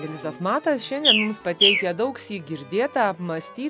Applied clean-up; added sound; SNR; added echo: none; Bird; -1 dB; none.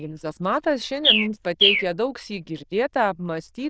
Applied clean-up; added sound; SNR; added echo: neural diffusion model UNIVERSE++.